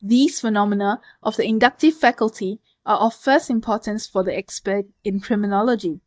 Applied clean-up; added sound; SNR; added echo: neural mask model DeepFilterNet 3.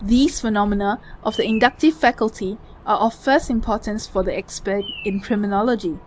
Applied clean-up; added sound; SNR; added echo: none; Bird vocalization, bird call, bird song; 15 dB; none.